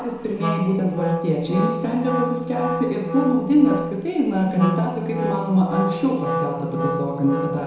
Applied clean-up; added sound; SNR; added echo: none; Wind instrument, woodwind instrument; 4 dB; reverberation time 1.0 s.